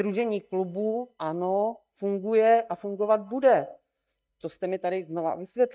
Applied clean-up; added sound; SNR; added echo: neural mask model DeepFilterNet 3.